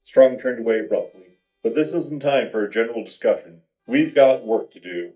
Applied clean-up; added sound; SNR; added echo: neural mask model DeepFilterNet 3.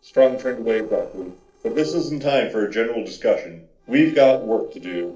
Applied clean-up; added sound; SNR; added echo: neural separator model SepFormer DNS4.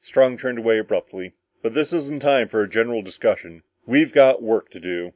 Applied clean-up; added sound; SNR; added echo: none; none; none; none.